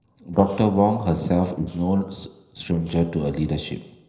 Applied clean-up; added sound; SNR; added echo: neural separator model SepFormer DNS4.